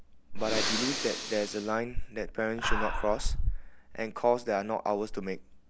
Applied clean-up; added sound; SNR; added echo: none; Breathing; 0 dB; none.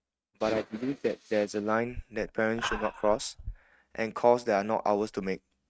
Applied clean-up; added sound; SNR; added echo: neural mask model RNNoise.